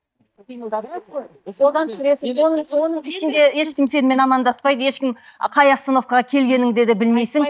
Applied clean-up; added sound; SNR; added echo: neural mask model DeepFilterNet 3.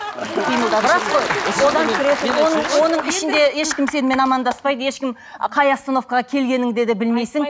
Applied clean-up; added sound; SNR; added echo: none; none; none; none.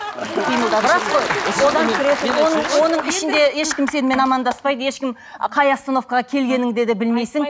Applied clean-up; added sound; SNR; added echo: none; Wind instrument, woodwind instrument; 17 dB; none.